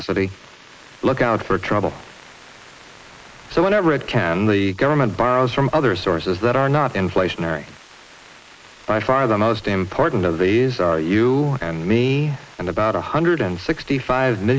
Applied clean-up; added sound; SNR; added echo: neural mask model Resemble Enhance denoiser.